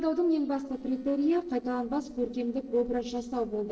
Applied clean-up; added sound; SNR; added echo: neural separator model SepFormer DNS4.